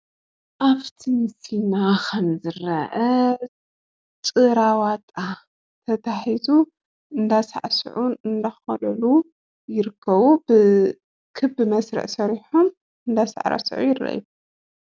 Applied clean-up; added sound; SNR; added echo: none; none; none; none.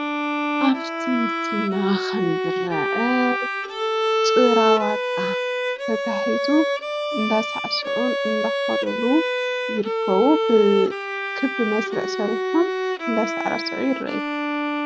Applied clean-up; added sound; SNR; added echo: none; Bowed string instrument; 0 dB; none.